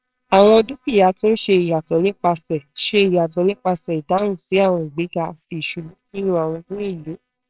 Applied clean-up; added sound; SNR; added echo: neural separator model SepFormer WHAMR!.